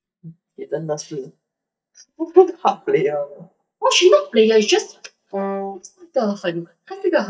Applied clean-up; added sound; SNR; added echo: neural mask model DeepFilterNet 3.